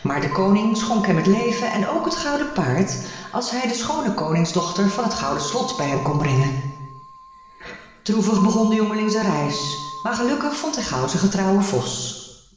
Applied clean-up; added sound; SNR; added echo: none; Keyboard (musical); 13 dB; reverberation time 0.9 s.